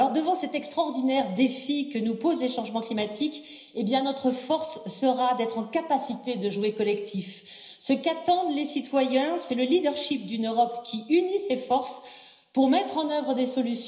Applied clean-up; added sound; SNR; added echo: none; none; none; reverberation time 0.9 s.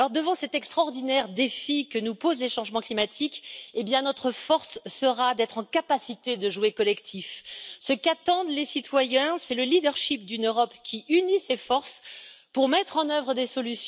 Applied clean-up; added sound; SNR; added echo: none; none; none; none.